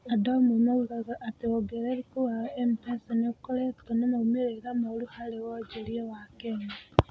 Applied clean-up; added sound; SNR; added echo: none; none; none; none.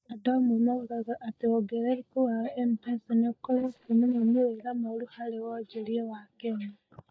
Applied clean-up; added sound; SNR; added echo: neural mask model DeepFilterNet 3.